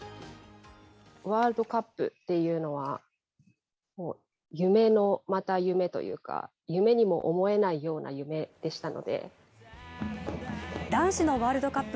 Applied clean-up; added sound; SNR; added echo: none; none; none; none.